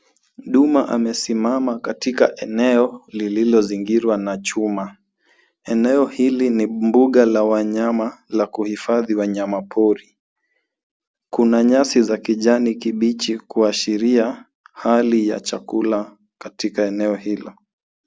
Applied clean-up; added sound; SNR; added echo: none; none; none; none.